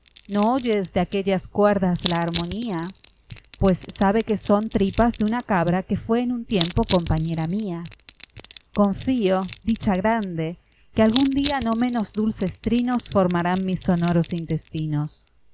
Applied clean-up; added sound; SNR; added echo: none; Crushing; 14 dB; none.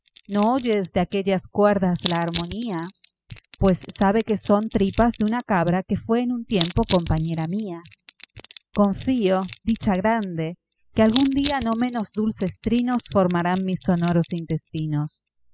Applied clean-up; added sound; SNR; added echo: classical method spectral subtraction.